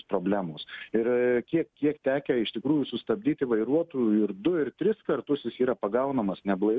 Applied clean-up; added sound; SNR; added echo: none; none; none; none.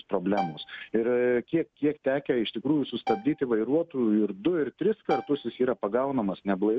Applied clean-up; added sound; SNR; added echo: none; Bowed string instrument; 12 dB; none.